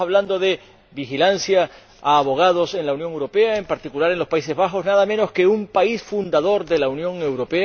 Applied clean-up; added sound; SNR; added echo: none; none; none; none.